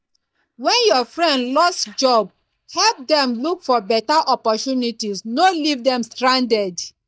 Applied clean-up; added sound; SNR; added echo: neural mask model DeepFilterNet 3.